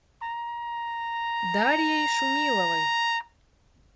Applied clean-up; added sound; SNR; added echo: none; Trumpet; -5 dB; none.